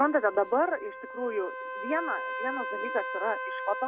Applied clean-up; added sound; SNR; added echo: none; Trumpet; 6 dB; none.